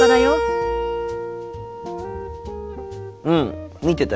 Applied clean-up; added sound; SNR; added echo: none; Keyboard (musical); -1 dB; none.